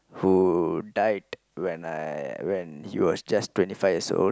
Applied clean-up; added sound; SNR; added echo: none; none; none; none.